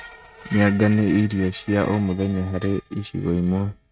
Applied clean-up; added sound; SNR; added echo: neural mask model RNNoise.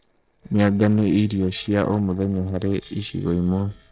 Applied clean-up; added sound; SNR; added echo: neural separator model SepFormer DNS4.